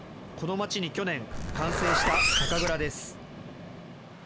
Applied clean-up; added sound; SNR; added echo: none; Zipper (clothing); -4 dB; none.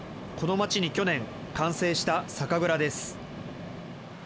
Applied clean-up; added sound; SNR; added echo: none; none; none; none.